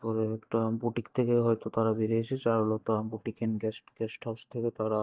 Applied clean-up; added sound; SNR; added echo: neural mask model DeepFilterNet 3.